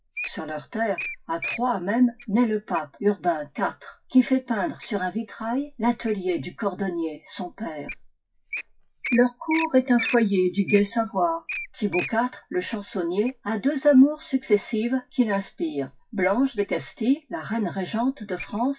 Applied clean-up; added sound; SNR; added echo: classical method WPE with log-MMSE.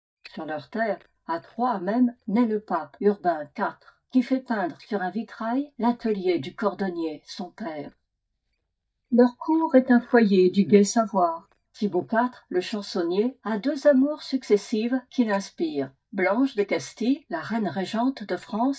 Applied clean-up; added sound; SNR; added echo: neural mask model DeepFilterNet 3.